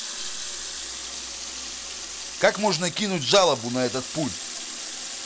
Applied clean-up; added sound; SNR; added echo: none; Water tap, faucet; 7 dB; none.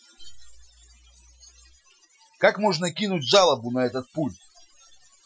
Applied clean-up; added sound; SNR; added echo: classical method Wiener filter.